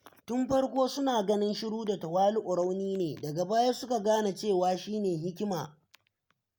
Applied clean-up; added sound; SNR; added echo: none; none; none; none.